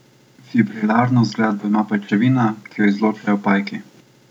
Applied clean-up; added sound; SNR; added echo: none; none; none; none.